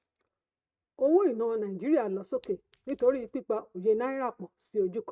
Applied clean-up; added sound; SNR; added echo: neural mask model RNNoise.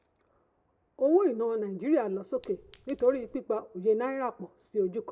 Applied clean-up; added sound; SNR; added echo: none; Chink, clink; 17 dB; none.